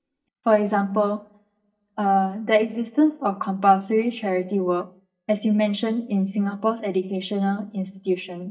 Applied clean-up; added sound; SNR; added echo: neural mask model DeepFilterNet 3.